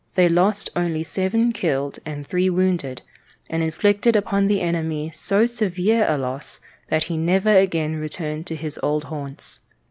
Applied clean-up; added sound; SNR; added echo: none; none; none; none.